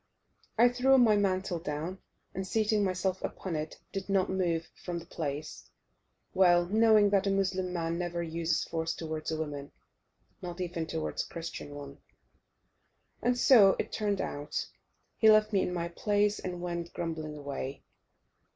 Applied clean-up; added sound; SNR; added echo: none; none; none; none.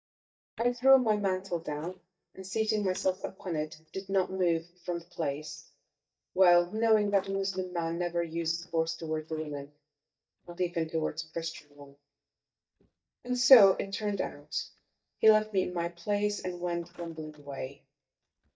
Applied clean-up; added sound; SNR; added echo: neural mask model DeepFilterNet 3.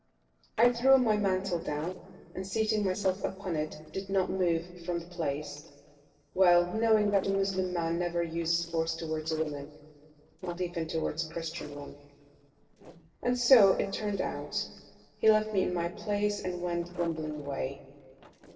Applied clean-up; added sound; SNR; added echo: neural separator model SepFormer DNS4.